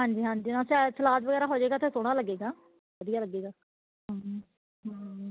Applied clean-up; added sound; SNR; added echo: none; none; none; none.